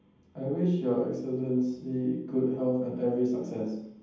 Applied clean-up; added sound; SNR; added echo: none; none; none; reverberation time 0.8 s.